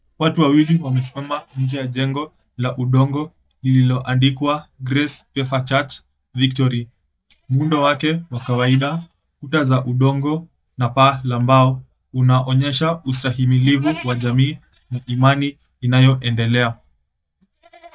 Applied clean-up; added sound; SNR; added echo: neural mask model DeepFilterNet 3.